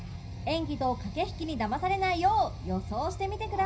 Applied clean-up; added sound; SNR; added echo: none; Engine starting / Car; 9 dB; reverberation time 0.4 s.